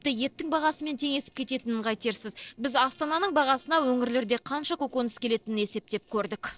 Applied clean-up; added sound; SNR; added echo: neural separator model SepFormer DNS4.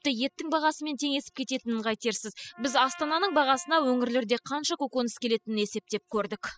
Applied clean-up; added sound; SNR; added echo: classical method spectral subtraction.